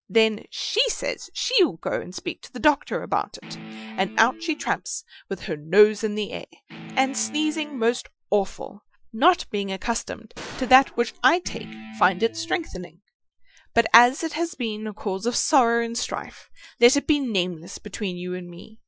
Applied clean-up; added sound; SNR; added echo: classical method Wiener filter.